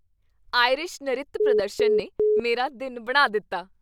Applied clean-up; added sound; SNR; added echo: none; Telephone; -3 dB; none.